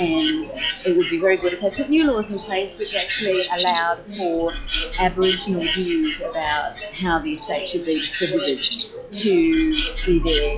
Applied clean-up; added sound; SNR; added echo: classical method log-MMSE.